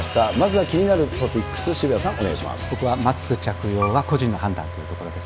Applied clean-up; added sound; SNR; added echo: none; Car; 11 dB; none.